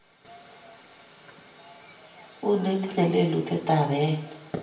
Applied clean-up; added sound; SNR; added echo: none; none; none; reverberation time 0.6 s.